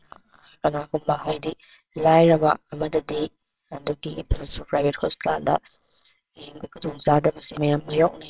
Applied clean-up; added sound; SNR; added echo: neural separator model SepFormer WHAMR!.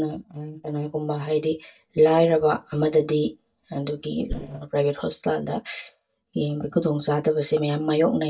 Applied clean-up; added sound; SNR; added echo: neural mask model DeepFilterNet 3.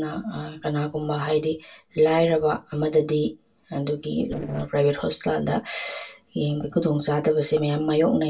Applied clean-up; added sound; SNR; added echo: neural separator model SepFormer DNS4.